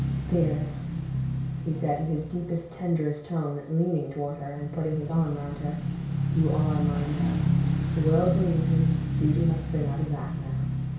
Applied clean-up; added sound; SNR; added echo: none; Motorcycle / Engine; 0 dB; reverberation time 0.6 s.